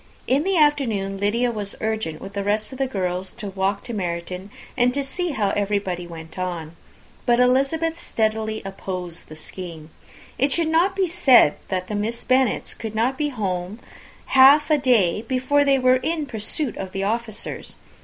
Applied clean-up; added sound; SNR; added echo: none; none; none; none.